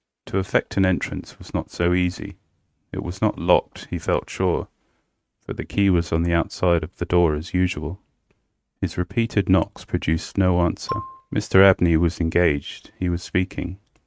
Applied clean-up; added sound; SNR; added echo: neural mask model RNNoise.